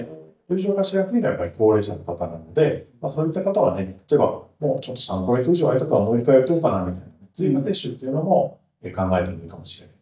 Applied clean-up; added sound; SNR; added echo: neural mask model DeepFilterNet 3.